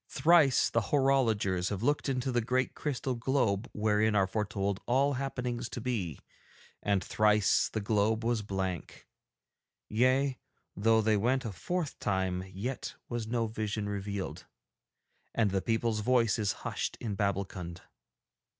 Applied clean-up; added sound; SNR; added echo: none; none; none; none.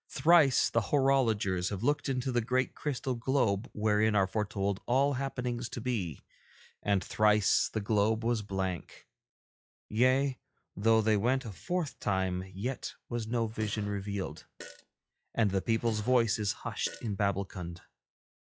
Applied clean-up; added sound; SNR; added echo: classical method log-MMSE.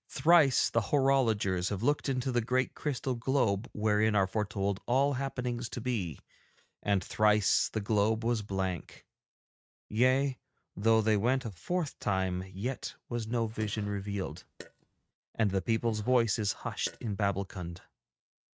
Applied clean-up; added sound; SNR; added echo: neural mask model RNNoise.